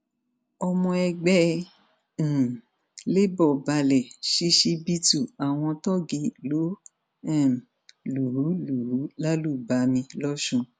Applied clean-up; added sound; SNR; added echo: none; none; none; none.